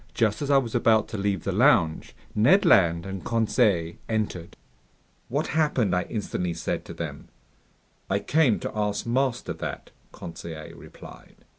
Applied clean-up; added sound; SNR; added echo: none; none; none; none.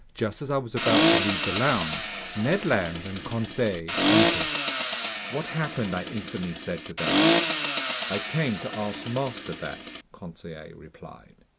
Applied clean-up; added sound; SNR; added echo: none; Accelerating, revving, vroom; -4 dB; none.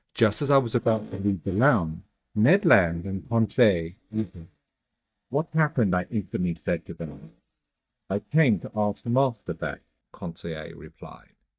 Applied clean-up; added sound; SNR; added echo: neural mask model DeepFilterNet 3.